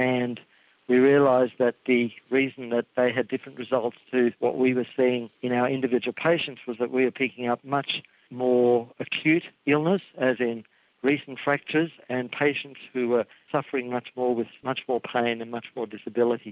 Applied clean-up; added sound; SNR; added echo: none; none; none; none.